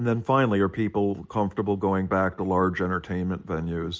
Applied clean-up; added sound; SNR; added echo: none; none; none; none.